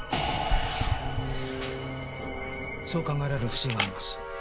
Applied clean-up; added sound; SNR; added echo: none; Camera; 3 dB; none.